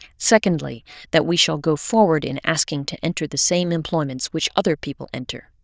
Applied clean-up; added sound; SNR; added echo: neural diffusion model UNIVERSE++.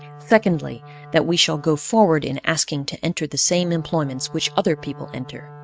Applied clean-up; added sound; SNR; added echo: neural mask model RNNoise.